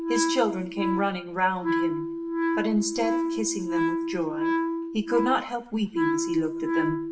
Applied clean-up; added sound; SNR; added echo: none; Wind instrument, woodwind instrument; -1 dB; reverberation time 0.6 s.